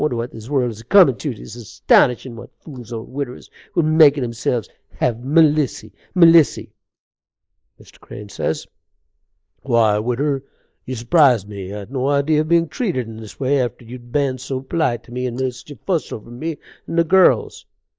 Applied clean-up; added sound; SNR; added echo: neural mask model Resemble Enhance denoiser.